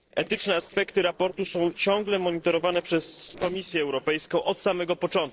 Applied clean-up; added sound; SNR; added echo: neural separator model SepFormer DNS4.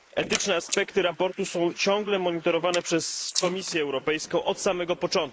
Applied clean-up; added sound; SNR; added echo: neural mask model Resemble Enhance denoiser.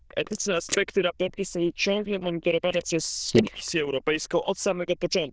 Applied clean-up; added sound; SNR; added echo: neural diffusion model UNIVERSE++.